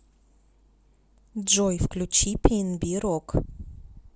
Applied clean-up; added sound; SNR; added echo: none; none; none; none.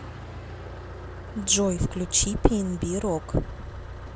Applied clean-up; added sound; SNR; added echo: none; Motor vehicle (road); 11 dB; none.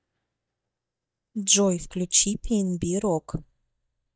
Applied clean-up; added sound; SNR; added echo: neural mask model DeepFilterNet 3.